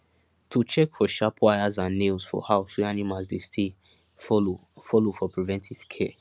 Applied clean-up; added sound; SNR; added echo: none; none; none; none.